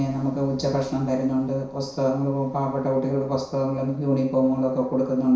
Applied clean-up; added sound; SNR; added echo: none; none; none; reverberation time 0.6 s.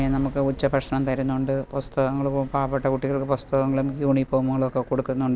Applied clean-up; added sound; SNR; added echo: none; none; none; none.